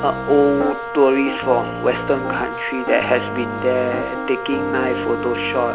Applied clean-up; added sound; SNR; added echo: none; Wind instrument, woodwind instrument + Piano; 6 dB; none.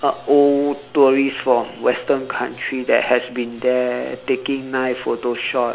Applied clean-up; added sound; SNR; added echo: none; none; none; none.